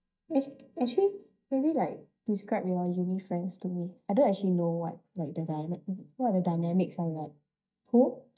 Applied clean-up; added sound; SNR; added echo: neural mask model DeepFilterNet 3.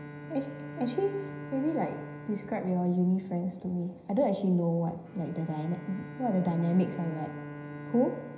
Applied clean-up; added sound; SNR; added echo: none; Bowed string instrument; 13 dB; reverberation time 0.9 s.